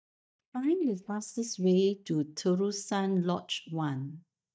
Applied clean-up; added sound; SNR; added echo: neural mask model DeepFilterNet 3.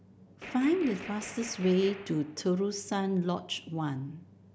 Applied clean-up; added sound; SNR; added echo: none; Gunshot, gunfire; 15 dB; none.